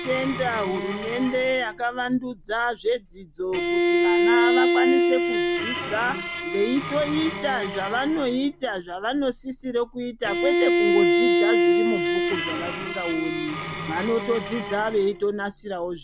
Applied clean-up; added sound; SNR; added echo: none; Bowed string instrument; -2 dB; none.